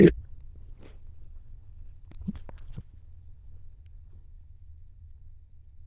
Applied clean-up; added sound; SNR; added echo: neural diffusion model UNIVERSE++.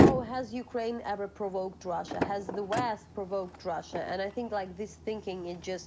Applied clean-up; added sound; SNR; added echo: none; Motor vehicle (road); -1 dB; none.